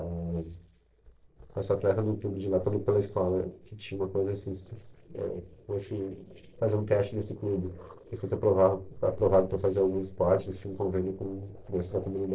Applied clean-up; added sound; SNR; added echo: neural separator model SepFormer DNS4.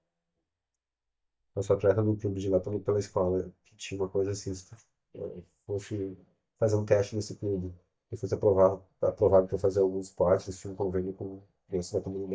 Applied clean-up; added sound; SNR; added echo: neural mask model DeepFilterNet 3.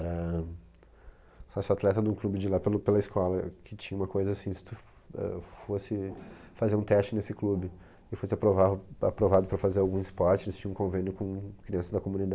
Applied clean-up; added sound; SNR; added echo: none; none; none; none.